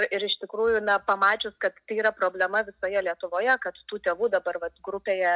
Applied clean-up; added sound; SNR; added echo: none; none; none; none.